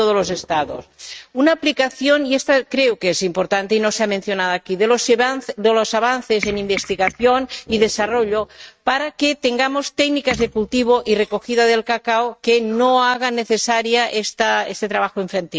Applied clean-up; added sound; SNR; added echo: neural mask model RNNoise.